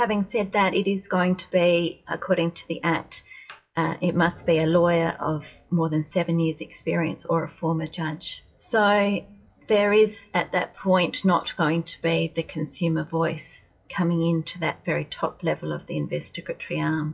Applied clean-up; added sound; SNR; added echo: classical method WPE with log-MMSE.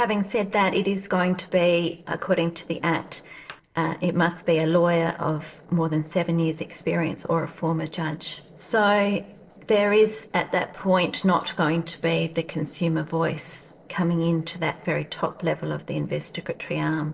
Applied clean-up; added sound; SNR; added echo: neural separator model SepFormer DNS4.